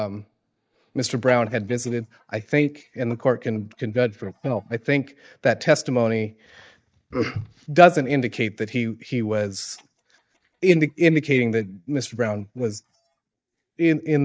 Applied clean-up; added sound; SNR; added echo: neural mask model DeepFilterNet 3.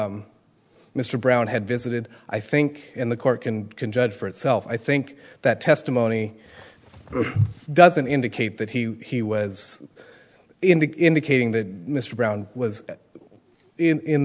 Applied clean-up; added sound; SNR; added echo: none; none; none; none.